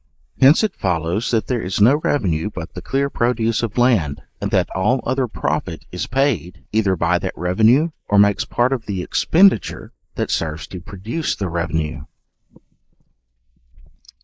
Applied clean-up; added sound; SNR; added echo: neural mask model Resemble Enhance denoiser.